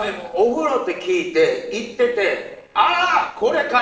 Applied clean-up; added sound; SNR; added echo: neural separator model SepFormer DNS4.